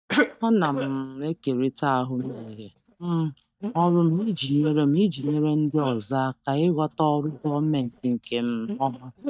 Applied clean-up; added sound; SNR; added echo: neural mask model DeepFilterNet 3.